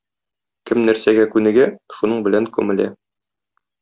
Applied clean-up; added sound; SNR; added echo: none; none; none; none.